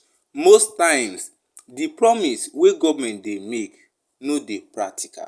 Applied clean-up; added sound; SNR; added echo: none; none; none; none.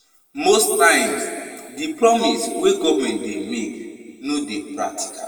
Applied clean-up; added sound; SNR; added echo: none; none; none; reverberation time 1.7 s.